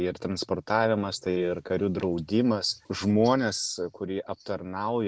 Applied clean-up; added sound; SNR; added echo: none; none; none; none.